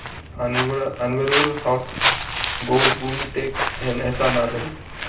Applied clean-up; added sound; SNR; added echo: none; Walk, footsteps; 1 dB; reverberation time 0.2 s.